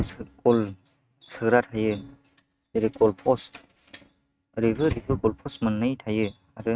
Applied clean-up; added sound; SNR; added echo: neural mask model RNNoise.